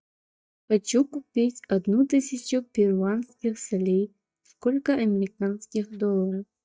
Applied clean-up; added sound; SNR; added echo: neural mask model DeepFilterNet 3.